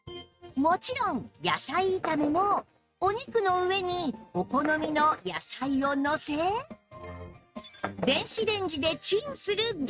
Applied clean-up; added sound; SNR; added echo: neural mask model RNNoise.